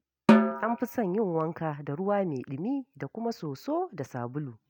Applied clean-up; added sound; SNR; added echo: neural mask model RNNoise.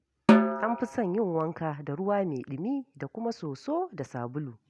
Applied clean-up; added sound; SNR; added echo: none; Snare drum; -3 dB; none.